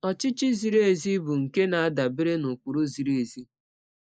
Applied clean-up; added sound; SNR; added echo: neural mask model Resemble Enhance denoiser.